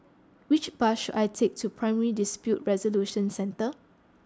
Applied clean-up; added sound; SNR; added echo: none; none; none; none.